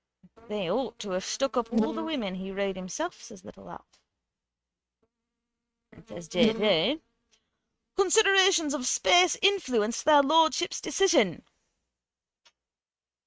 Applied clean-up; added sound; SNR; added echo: neural mask model RNNoise.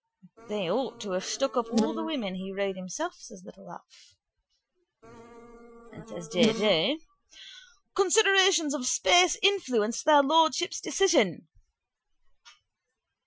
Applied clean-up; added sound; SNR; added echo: classical method Wiener filter.